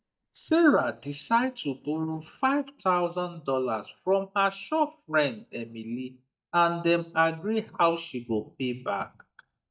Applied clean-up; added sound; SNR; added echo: neural mask model DeepFilterNet 3.